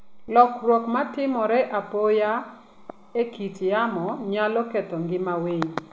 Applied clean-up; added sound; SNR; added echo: none; none; none; none.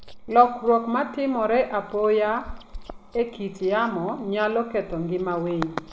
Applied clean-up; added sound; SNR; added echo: none; Chewing, mastication; 20 dB; none.